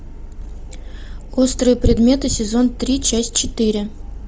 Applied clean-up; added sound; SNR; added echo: none; none; none; none.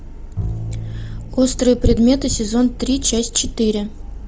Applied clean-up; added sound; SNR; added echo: none; Bowed string instrument; 12 dB; none.